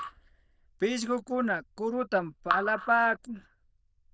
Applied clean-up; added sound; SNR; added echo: neural diffusion model UNIVERSE++.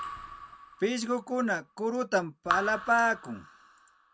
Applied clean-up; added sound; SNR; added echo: none; Raindrop / Drip; 9 dB; none.